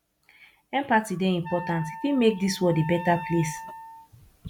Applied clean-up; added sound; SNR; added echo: none; Wind instrument, woodwind instrument; 12 dB; none.